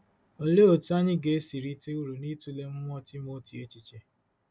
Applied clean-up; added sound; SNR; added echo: none; none; none; none.